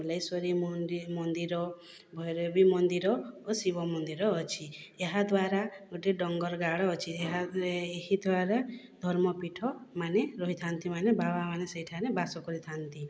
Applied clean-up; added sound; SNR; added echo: none; none; none; none.